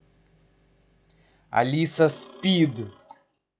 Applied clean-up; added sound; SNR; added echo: classical method log-MMSE.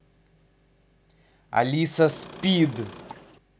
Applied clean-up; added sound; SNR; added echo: none; Engine / Car; 17 dB; none.